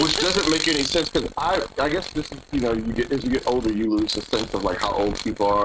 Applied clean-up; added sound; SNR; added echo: neural mask model RNNoise.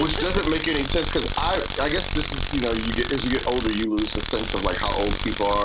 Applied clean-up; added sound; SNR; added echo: none; Tools; 1 dB; none.